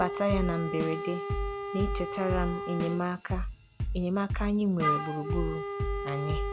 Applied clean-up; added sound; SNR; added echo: none; Drum / Drum kit + Wind instrument, woodwind instrument; 1 dB; none.